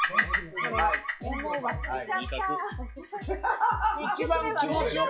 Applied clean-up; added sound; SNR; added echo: classical method log-MMSE.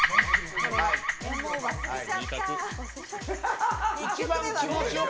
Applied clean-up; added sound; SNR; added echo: none; Bird vocalization, bird call, bird song; 2 dB; none.